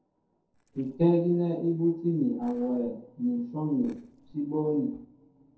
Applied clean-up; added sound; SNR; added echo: neural separator model SepFormer DNS4.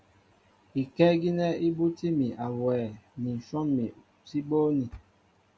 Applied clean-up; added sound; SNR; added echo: none; none; none; none.